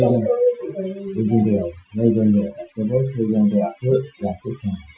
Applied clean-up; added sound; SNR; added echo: classical method Wiener filter.